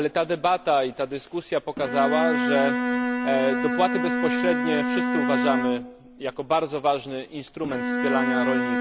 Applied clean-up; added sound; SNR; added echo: none; Bowed string instrument; 1 dB; none.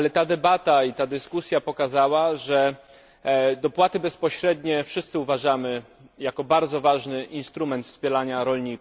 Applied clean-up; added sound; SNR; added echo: none; none; none; none.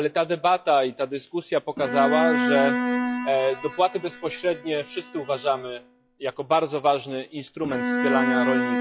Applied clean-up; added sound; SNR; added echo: classical method log-MMSE.